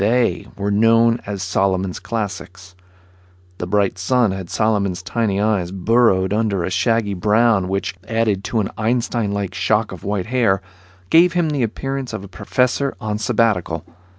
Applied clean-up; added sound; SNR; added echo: none; none; none; none.